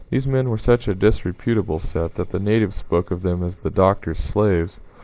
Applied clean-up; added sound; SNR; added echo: neural mask model Resemble Enhance denoiser.